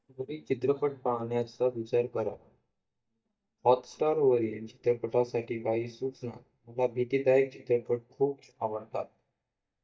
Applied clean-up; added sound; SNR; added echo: neural mask model DeepFilterNet 3.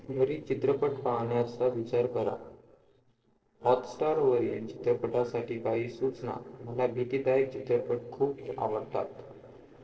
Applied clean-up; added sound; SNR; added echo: neural separator model SepFormer DNS4.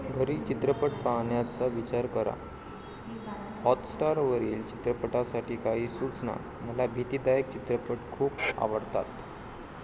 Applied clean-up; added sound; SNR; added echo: none; none; none; none.